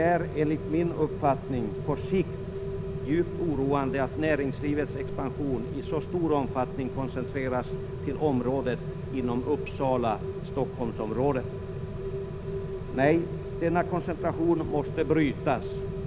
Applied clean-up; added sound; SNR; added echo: none; Rain; 5 dB; none.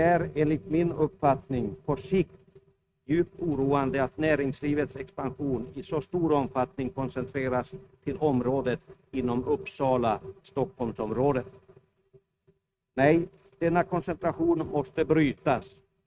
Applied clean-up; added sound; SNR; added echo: neural mask model RNNoise.